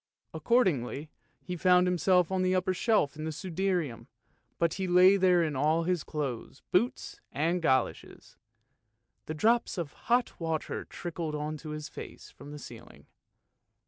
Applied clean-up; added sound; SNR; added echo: none; none; none; none.